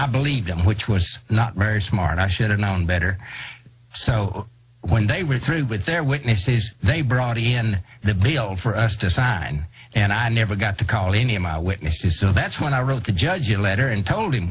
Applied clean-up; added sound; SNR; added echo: none; none; none; none.